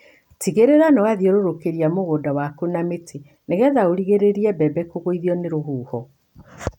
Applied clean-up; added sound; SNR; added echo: none; none; none; none.